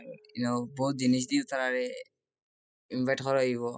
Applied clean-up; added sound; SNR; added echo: classical method spectral subtraction.